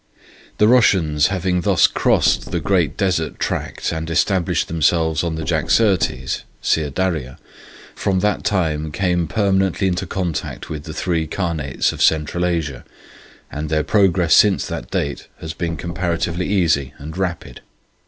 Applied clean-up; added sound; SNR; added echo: none; Knock; 12 dB; none.